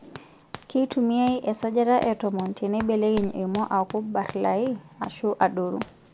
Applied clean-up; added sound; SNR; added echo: none; Run; 17 dB; none.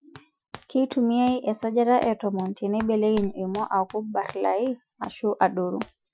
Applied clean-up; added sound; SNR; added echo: classical method Wiener filter.